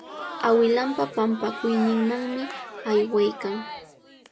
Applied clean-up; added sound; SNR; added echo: none; Crowd; 12 dB; none.